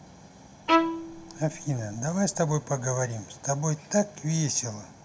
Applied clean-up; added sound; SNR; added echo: none; Bowed string instrument; 0 dB; reverberation time 0.4 s.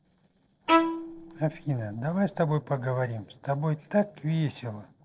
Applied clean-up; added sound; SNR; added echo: neural separator model SepFormer DNS4.